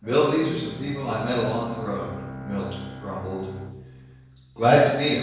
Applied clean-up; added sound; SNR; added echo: none; Bowed string instrument; 14 dB; reverberation time 1.0 s.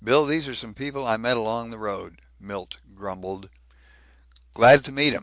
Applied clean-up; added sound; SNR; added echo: none; none; none; none.